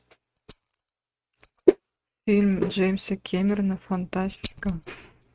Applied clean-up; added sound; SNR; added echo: neural mask model RNNoise.